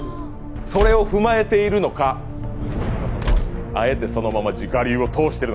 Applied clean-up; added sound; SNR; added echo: none; Tools; 6 dB; none.